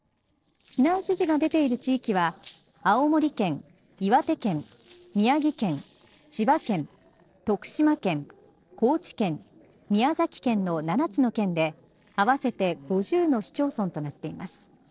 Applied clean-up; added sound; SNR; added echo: neural separator model SepFormer DNS4.